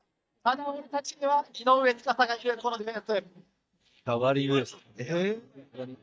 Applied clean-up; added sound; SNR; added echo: neural mask model DeepFilterNet 3.